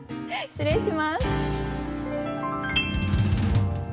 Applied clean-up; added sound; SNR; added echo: none; none; none; none.